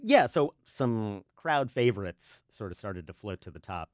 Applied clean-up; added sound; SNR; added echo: none; none; none; none.